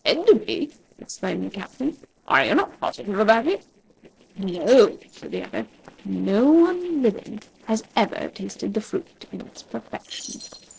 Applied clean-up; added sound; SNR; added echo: neural separator model SepFormer DNS4.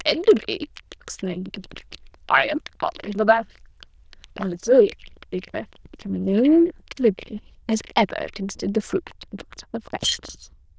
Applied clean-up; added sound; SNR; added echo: neural diffusion model UNIVERSE++.